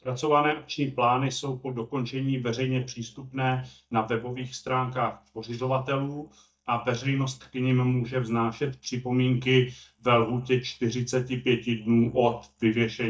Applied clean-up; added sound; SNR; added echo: neural mask model DeepFilterNet 3.